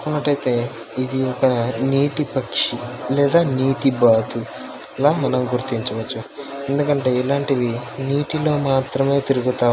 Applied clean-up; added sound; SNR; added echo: none; none; none; none.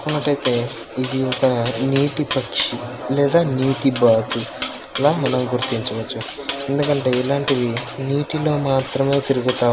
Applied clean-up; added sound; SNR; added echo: none; Cutlery, silverware; 10 dB; none.